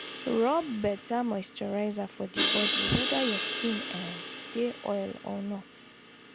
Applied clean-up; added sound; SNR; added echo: none; Crash cymbal; 0 dB; none.